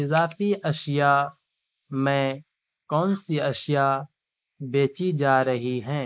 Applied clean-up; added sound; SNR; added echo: neural mask model Resemble Enhance denoiser.